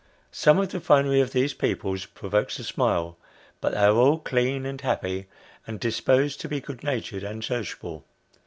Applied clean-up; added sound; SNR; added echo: none; none; none; none.